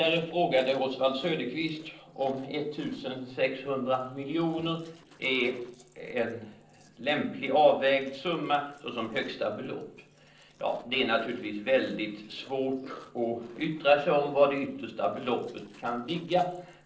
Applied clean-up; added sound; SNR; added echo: neural separator model SepFormer DNS4.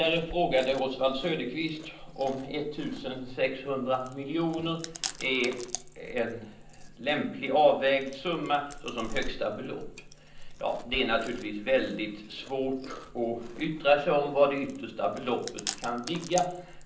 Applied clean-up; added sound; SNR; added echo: none; Chewing, mastication; 13 dB; reverberation time 0.6 s.